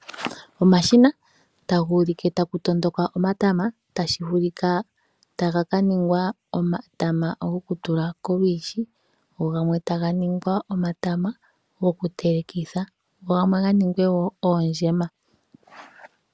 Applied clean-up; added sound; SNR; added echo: none; none; none; none.